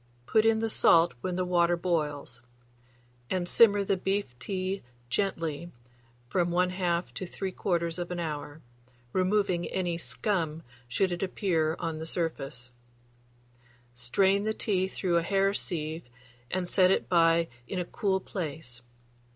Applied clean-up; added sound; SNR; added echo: none; none; none; none.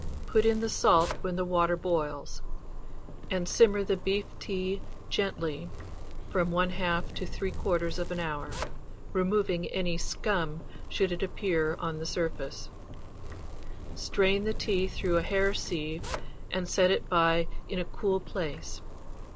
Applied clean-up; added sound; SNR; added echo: none; Zipper (clothing); 5 dB; none.